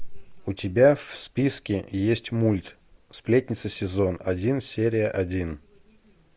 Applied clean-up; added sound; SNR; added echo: none; none; none; none.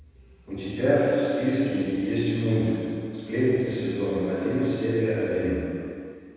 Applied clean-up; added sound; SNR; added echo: none; none; none; reverberation time 2.1 s.